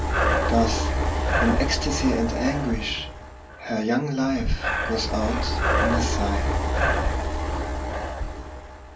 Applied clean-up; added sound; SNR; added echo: none; Breathing; -3 dB; reverberation time 0.3 s.